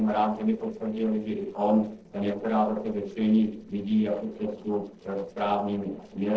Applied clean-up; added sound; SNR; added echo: neural separator model SepFormer DNS4.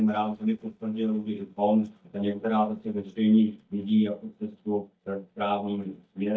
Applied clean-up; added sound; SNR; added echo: neural mask model DeepFilterNet 3.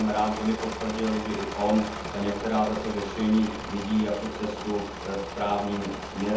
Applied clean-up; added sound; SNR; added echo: none; Engine / Mechanisms; 8 dB; reverberation time 0.6 s.